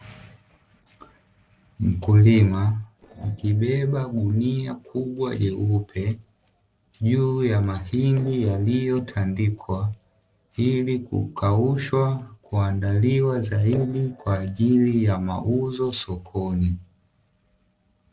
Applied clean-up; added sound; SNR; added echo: neural separator model SepFormer DNS4.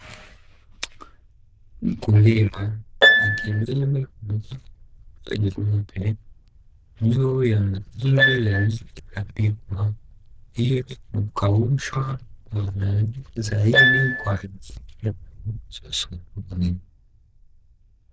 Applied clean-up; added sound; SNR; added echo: neural diffusion model UNIVERSE++.